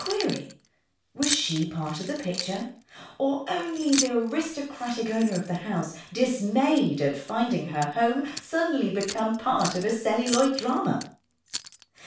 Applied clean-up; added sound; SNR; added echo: none; Keys jangling; 11 dB; reverberation time 0.4 s.